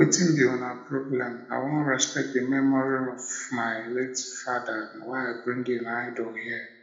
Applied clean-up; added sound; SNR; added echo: none; none; none; reverberation time 0.7 s.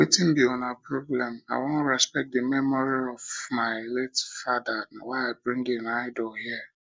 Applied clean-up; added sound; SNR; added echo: none; none; none; none.